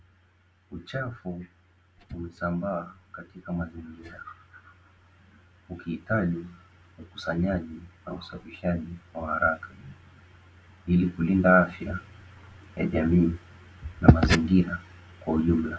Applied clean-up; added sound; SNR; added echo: none; none; none; none.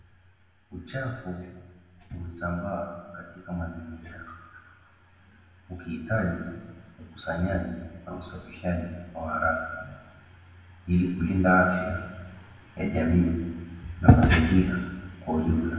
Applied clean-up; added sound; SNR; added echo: none; none; none; reverberation time 1.3 s.